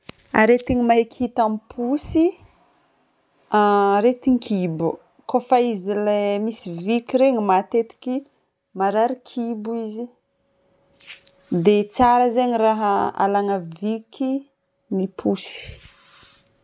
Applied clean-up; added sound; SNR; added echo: none; none; none; none.